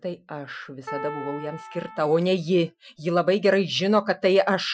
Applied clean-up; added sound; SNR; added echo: classical method Wiener filter.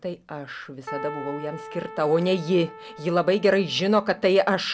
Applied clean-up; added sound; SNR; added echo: none; Keyboard (musical); 15 dB; none.